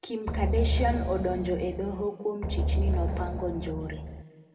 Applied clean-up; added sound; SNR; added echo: none; Drum; -2 dB; reverberation time 1.8 s.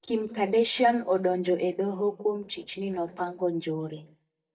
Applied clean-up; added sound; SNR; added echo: neural mask model DeepFilterNet 3.